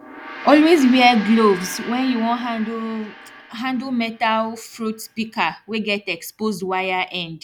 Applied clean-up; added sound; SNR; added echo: none; Gong; 17 dB; none.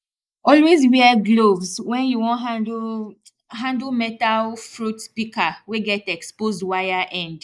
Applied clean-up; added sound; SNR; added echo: neural mask model Resemble Enhance denoiser.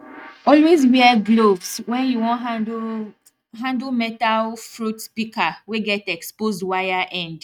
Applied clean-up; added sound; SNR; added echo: neural mask model RNNoise.